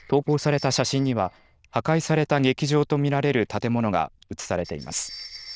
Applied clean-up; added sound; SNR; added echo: neural diffusion model UNIVERSE++.